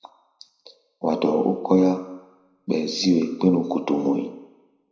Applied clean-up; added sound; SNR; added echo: none; none; none; reverberation time 0.7 s.